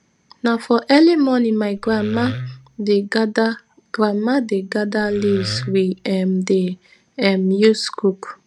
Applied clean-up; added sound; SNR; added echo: none; Wood; 12 dB; none.